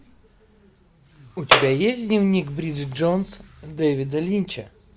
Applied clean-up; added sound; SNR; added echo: none; Clapping; -5 dB; none.